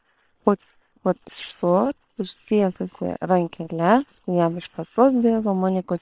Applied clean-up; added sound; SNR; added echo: neural separator model SepFormer WHAM!.